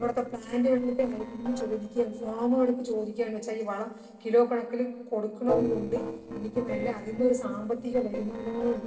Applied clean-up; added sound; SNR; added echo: neural separator model SepFormer DNS4.